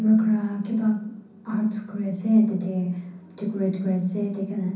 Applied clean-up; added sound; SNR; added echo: none; none; none; reverberation time 0.6 s.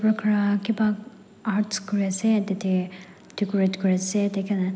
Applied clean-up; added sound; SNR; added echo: none; none; none; none.